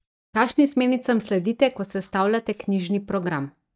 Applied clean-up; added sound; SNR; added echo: neural mask model DeepFilterNet 3.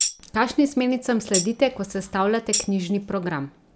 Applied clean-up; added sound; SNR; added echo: none; Tambourine; 7 dB; none.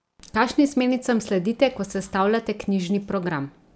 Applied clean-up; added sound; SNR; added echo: none; none; none; none.